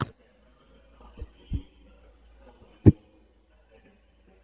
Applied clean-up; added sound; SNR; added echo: neural mask model DeepFilterNet 3.